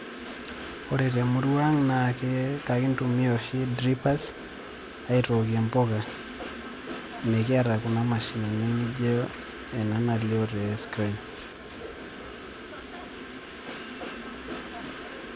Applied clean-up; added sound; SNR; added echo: none; Train; 11 dB; none.